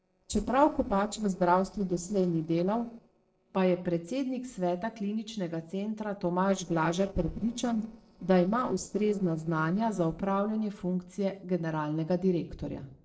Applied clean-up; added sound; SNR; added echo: neural separator model SepFormer DNS4.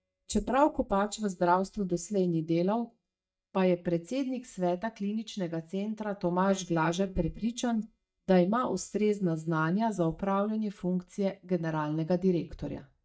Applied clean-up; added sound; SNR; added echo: neural mask model DeepFilterNet 3.